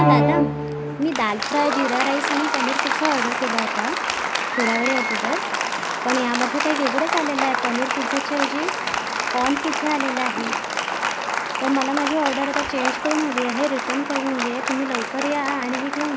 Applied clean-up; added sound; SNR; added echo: none; Applause; -1 dB; none.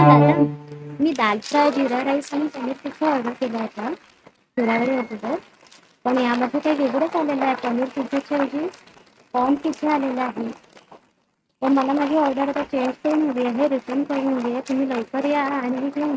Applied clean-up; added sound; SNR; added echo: neural mask model RNNoise.